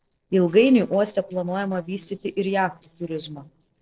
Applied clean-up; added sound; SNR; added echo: neural separator model SepFormer DNS4.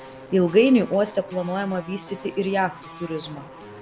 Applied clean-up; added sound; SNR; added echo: none; Guitar; 18 dB; none.